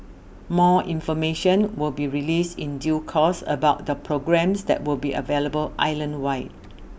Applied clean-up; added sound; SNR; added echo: none; none; none; none.